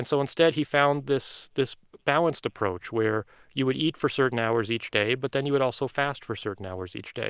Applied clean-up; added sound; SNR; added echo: none; none; none; none.